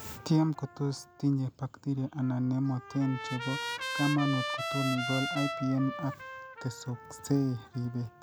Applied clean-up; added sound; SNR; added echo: none; Trumpet; 8 dB; none.